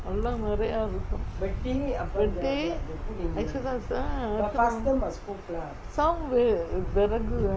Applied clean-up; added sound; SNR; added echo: none; Camera; 4 dB; none.